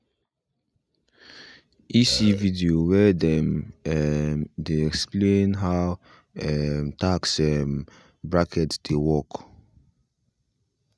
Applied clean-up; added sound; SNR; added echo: neural mask model DeepFilterNet 3.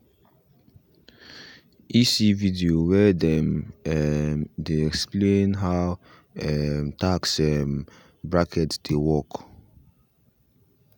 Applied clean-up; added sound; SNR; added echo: none; none; none; none.